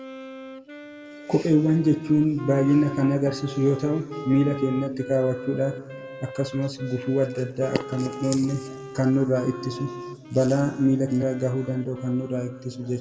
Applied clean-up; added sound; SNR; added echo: none; Wind instrument, woodwind instrument; 14 dB; reverberation time 1.2 s.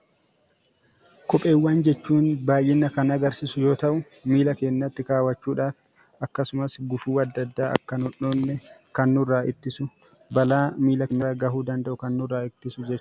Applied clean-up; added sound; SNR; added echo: none; none; none; none.